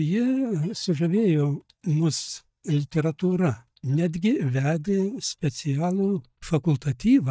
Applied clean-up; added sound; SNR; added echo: neural mask model DeepFilterNet 3.